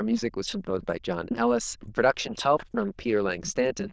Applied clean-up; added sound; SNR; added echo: neural diffusion model UNIVERSE++.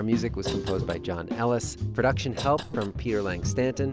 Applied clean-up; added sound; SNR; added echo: none; Cough; 16 dB; none.